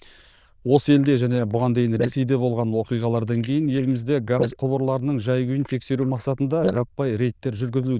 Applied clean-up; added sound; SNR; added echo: neural diffusion model UNIVERSE++.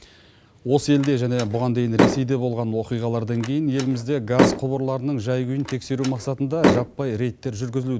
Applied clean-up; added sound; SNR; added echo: none; Slam; 3 dB; none.